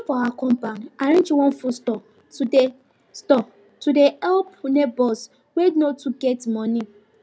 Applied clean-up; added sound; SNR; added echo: none; none; none; none.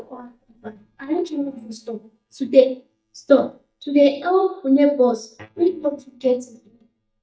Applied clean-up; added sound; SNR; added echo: neural mask model DeepFilterNet 3.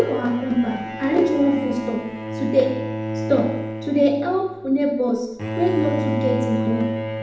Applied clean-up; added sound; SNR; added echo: none; Bowed string instrument; 6 dB; reverberation time 0.8 s.